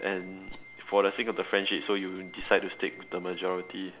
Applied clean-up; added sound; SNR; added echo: none; Rattle + Wind instrument, woodwind instrument; 18 dB; none.